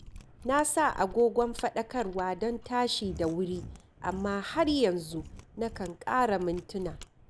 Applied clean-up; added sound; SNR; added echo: none; Mechanisms; 16 dB; none.